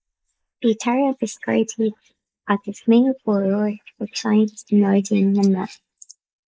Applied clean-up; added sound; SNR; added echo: neural mask model Resemble Enhance denoiser.